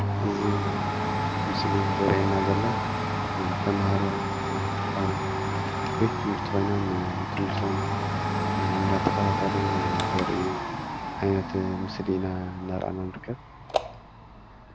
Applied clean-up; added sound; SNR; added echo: none; Domestic sounds, home sounds; -2 dB; none.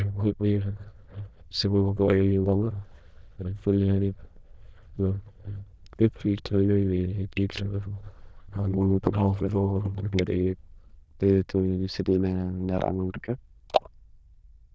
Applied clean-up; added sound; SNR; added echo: neural diffusion model UNIVERSE++.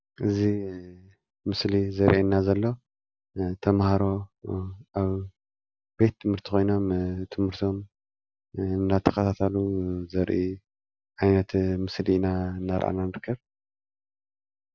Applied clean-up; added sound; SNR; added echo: none; none; none; none.